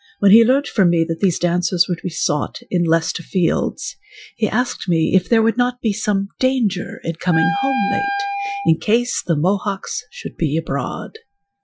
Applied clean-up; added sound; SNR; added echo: classical method Wiener filter.